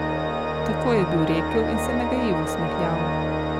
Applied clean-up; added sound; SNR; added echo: none; Organ; -2 dB; none.